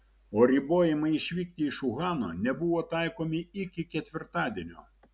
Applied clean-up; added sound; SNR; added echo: none; none; none; none.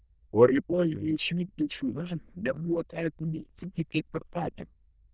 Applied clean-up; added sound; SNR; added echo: neural diffusion model UNIVERSE++.